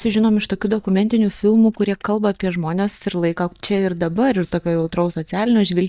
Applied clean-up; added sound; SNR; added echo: neural mask model DeepFilterNet 3.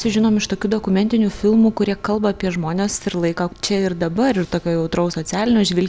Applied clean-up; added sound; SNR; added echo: none; none; none; none.